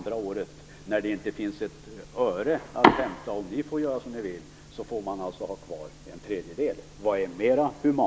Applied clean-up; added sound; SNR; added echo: none; none; none; none.